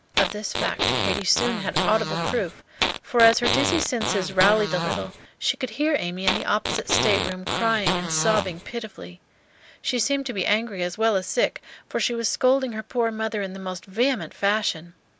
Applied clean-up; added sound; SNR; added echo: none; Fart; 2 dB; none.